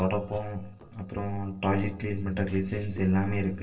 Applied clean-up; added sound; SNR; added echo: neural separator model SepFormer DNS4.